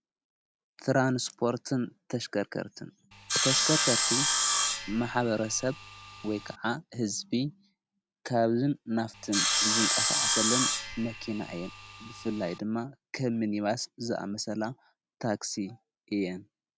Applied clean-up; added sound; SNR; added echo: none; Sawing; -3 dB; none.